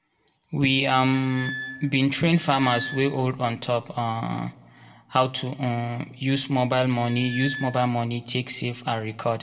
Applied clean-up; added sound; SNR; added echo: none; Squeak; 12 dB; reverberation time 1.9 s.